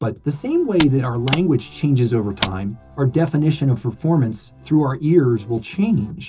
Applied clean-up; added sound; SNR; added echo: none; Mechanisms; 10 dB; reverberation time 0.2 s.